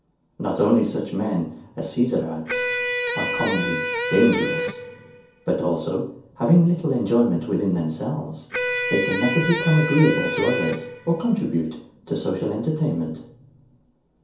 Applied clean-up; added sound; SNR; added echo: none; Electric guitar; 3 dB; reverberation time 0.6 s.